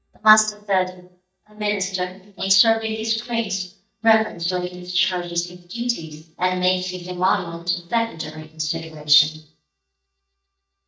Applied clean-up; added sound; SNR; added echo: neural mask model DeepFilterNet 3.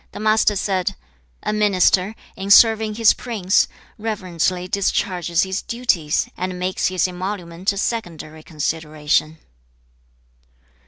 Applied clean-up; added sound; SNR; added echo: none; none; none; none.